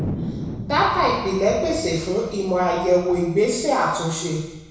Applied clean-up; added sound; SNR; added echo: none; Thunder; 12 dB; reverberation time 1.0 s.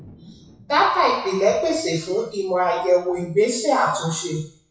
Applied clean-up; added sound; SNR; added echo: classical method WPE with log-MMSE.